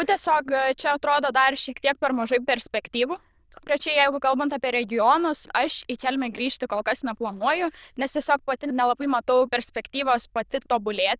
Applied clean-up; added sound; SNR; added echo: neural diffusion model UNIVERSE++.